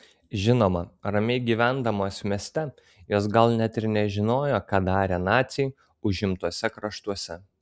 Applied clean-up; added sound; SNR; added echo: none; none; none; none.